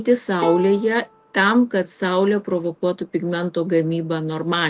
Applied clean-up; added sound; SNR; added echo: none; Bowed string instrument; 15 dB; none.